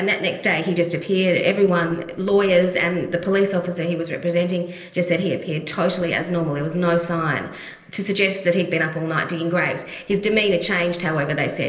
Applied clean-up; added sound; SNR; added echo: neural separator model SepFormer DNS4.